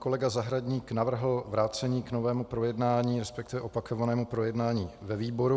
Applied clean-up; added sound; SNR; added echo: none; none; none; none.